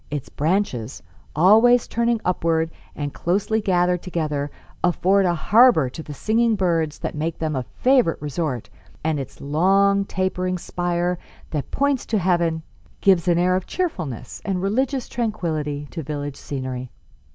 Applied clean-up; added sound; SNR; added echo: none; none; none; none.